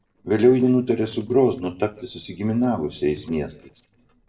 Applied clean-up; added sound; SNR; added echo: neural separator model SepFormer DNS4.